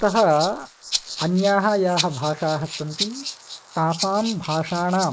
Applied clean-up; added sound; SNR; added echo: neural mask model Resemble Enhance denoiser.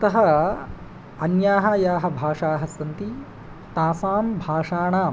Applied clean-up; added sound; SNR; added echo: none; none; none; none.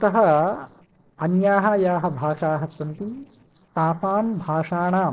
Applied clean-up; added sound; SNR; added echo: neural separator model SepFormer DNS4.